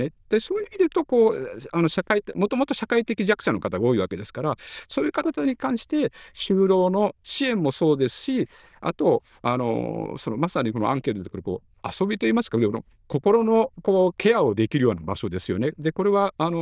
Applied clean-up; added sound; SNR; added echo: neural diffusion model UNIVERSE++.